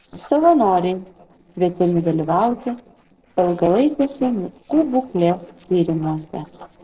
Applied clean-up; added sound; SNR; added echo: neural separator model SepFormer DNS4.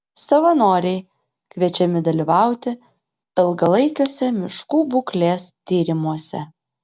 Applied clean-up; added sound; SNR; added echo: none; none; none; none.